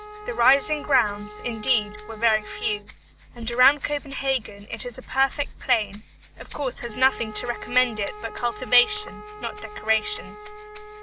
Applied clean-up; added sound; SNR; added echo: none; Rattle (instrument) + Wind instrument, woodwind instrument; 14 dB; none.